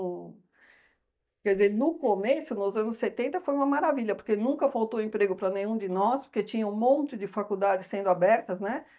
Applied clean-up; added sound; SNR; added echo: neural mask model DeepFilterNet 3.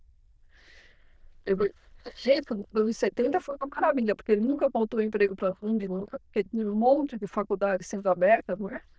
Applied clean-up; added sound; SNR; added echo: neural diffusion model UNIVERSE++.